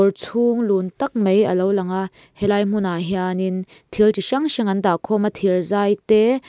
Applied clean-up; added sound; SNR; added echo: none; none; none; none.